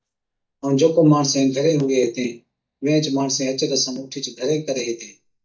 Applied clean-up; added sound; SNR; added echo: neural mask model DeepFilterNet 3.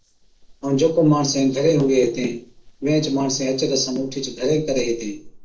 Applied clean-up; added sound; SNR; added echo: neural separator model SepFormer DNS4.